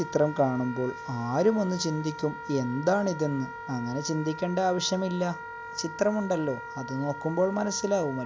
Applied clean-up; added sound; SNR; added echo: none; Wind instrument, woodwind instrument; 11 dB; none.